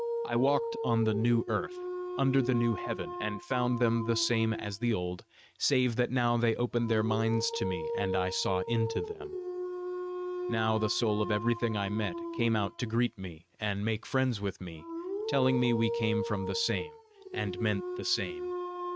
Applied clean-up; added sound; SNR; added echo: neural mask model RNNoise.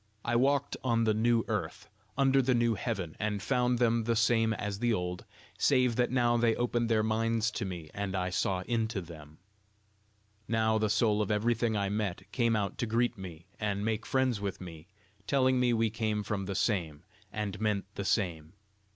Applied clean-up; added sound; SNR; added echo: none; none; none; none.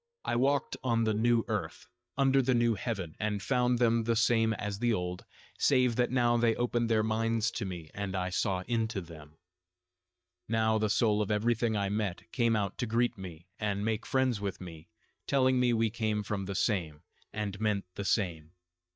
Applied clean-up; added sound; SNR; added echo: neural mask model DeepFilterNet 3.